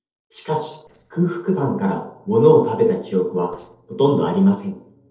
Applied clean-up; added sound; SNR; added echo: neural separator model SepFormer DNS4.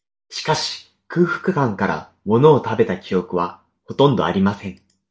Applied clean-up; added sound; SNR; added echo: none; none; none; none.